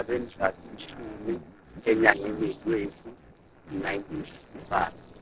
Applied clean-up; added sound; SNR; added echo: neural separator model SepFormer DNS4.